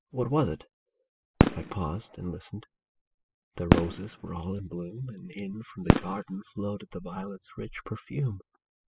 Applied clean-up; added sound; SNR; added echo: classical method spectral subtraction.